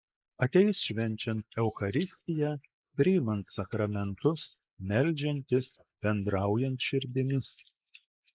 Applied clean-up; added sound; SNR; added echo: neural mask model Resemble Enhance denoiser.